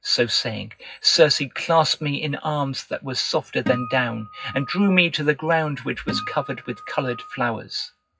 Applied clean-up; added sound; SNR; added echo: classical method WPE with log-MMSE.